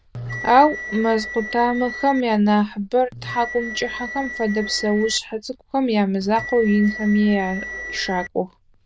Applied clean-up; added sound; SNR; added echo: neural diffusion model UNIVERSE++.